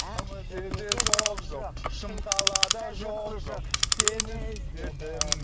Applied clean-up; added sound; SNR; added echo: none; Clock; -4 dB; none.